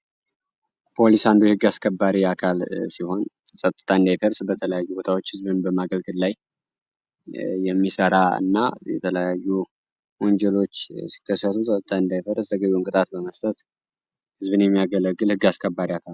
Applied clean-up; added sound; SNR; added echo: none; none; none; none.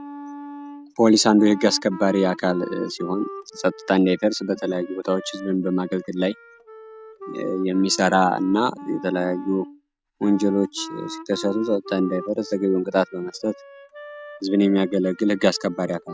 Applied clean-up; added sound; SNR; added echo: none; Wind instrument, woodwind instrument; 15 dB; none.